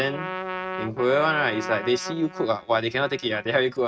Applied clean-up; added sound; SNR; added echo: neural mask model RNNoise.